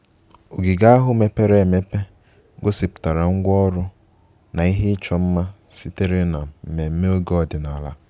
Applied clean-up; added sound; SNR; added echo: none; none; none; none.